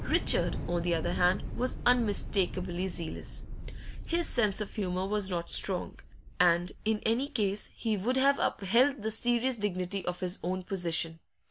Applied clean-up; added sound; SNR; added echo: none; Thunder / Explosion; 9 dB; none.